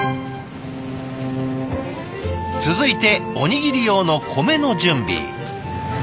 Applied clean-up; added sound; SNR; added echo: none; none; none; none.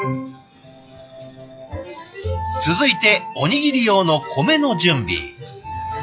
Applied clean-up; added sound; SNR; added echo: classical method log-MMSE.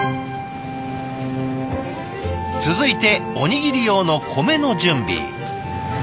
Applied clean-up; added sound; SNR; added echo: none; Wind instrument, woodwind instrument; 15 dB; none.